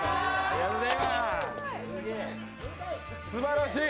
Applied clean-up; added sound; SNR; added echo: none; Glass; 13 dB; none.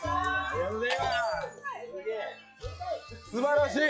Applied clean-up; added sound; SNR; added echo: classical method log-MMSE.